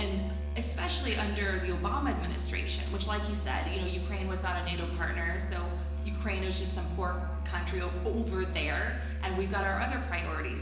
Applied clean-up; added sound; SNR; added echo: none; Musical instrument; -2 dB; reverberation time 1.0 s.